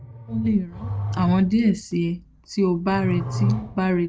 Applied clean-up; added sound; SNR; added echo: none; Growling; 7 dB; none.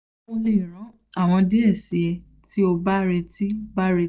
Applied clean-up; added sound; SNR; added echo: none; none; none; none.